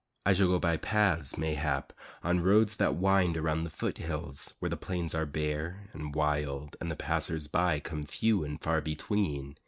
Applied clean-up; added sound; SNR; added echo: neural mask model Resemble Enhance denoiser.